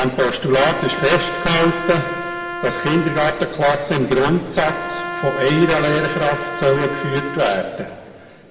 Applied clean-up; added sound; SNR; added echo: none; Trumpet; 8 dB; reverberation time 1.6 s.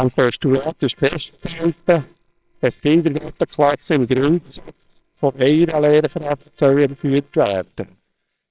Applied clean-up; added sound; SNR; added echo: neural separator model SepFormer WHAMR!.